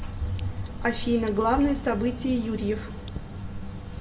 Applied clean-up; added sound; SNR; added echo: none; Drip / Water; 8 dB; reverberation time 0.9 s.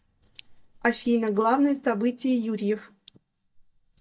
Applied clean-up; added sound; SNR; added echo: neural mask model DeepFilterNet 3.